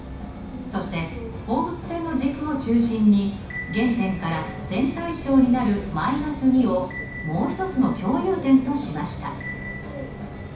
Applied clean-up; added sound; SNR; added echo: none; Bus; 12 dB; reverberation time 0.6 s.